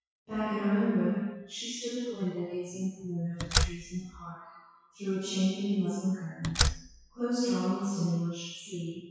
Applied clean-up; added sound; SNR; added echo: classical method WPE with log-MMSE.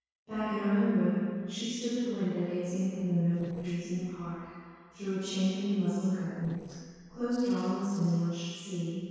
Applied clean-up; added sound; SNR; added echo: neural separator model SepFormer DNS4.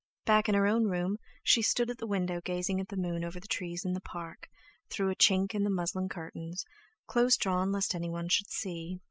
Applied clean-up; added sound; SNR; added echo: none; none; none; none.